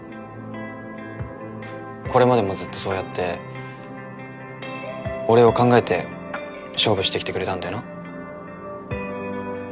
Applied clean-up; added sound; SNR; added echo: none; none; none; none.